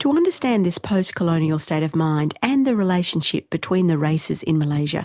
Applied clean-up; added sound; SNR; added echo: none; none; none; none.